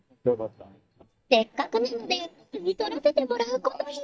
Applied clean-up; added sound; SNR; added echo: neural mask model DeepFilterNet 3.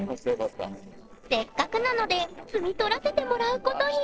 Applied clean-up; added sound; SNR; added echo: neural separator model SepFormer DNS4.